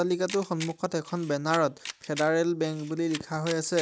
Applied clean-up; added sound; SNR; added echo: none; Camera; 15 dB; none.